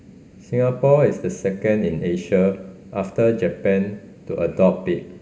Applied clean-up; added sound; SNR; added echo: none; none; none; reverberation time 2.1 s.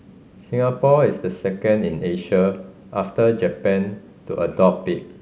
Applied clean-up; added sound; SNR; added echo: none; none; none; none.